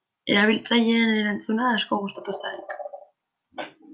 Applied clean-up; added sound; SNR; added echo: none; none; none; none.